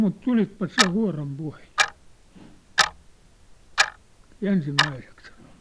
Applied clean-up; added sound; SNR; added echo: none; Clock; 0 dB; none.